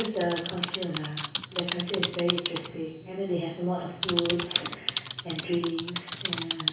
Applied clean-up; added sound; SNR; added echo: none; Typing; 2 dB; reverberation time 0.6 s.